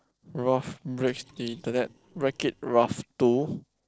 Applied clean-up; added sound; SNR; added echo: neural separator model SepFormer DNS4.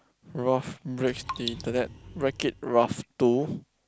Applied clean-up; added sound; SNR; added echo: none; Raindrop; 13 dB; none.